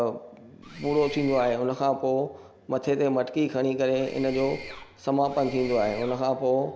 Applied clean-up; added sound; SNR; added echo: none; Mechanisms; 16 dB; none.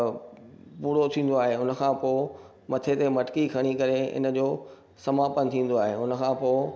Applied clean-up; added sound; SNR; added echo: none; none; none; none.